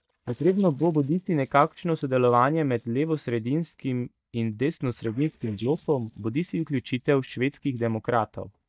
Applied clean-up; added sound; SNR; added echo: neural mask model DeepFilterNet 3.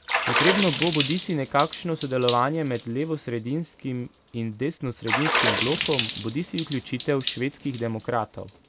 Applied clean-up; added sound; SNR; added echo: none; Water / Splash, splatter; 3 dB; none.